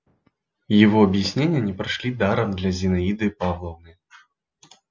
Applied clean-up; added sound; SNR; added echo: none; none; none; none.